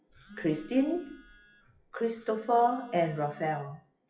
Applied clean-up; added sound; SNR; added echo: classical method WPE with log-MMSE.